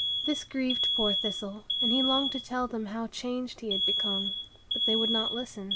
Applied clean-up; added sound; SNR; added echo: none; Alarm; -2 dB; none.